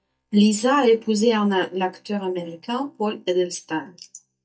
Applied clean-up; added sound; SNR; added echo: neural mask model DeepFilterNet 3.